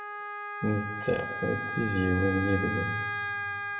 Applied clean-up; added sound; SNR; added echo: none; Wind instrument, woodwind instrument; 3 dB; reverberation time 1.2 s.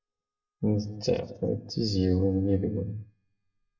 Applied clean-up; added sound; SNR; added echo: neural mask model DeepFilterNet 3.